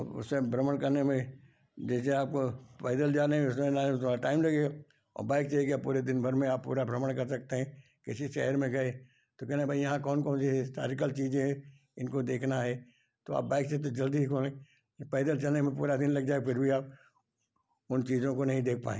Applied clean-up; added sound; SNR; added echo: none; none; none; none.